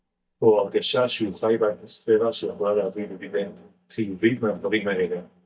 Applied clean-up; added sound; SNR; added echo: neural mask model DeepFilterNet 3.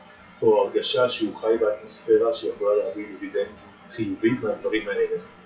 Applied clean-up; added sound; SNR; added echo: classical method WPE with log-MMSE.